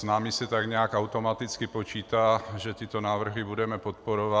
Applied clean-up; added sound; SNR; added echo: none; none; none; none.